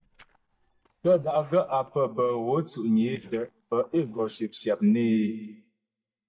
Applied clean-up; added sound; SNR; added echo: neural mask model DeepFilterNet 3.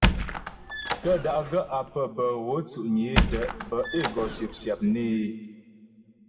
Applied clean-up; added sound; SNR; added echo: none; Squeak; 0 dB; reverberation time 1.5 s.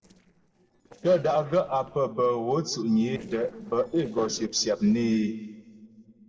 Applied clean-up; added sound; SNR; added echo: neural separator model SepFormer DNS4.